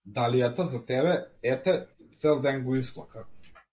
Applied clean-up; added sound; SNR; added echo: neural mask model Resemble Enhance denoiser.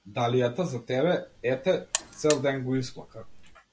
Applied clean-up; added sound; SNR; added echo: none; Alarm; 11 dB; none.